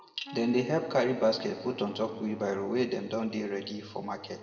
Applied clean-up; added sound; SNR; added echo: none; Wind instrument, woodwind instrument; 16 dB; reverberation time 1.6 s.